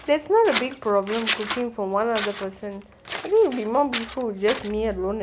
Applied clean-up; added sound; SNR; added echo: none; Scissors; 7 dB; none.